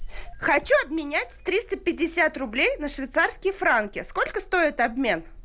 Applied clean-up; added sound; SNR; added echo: none; Engine starting / Car; 17 dB; none.